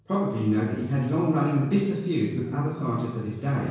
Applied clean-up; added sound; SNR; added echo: none; none; none; reverberation time 1.0 s.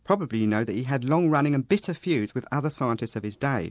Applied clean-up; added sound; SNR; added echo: none; none; none; none.